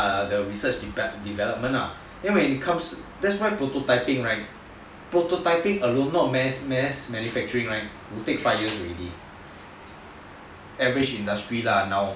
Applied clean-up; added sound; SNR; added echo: none; none; none; none.